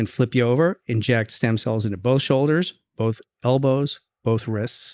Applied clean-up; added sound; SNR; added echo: neural mask model Resemble Enhance denoiser.